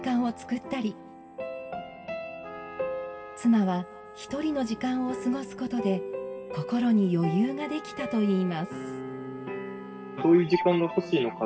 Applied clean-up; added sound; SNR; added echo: none; Trumpet; 18 dB; reverberation time 2.3 s.